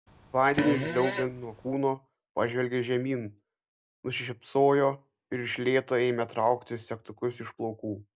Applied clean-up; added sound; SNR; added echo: none; Fart; 5 dB; none.